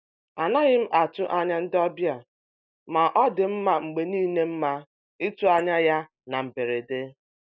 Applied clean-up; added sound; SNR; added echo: neural mask model Resemble Enhance denoiser.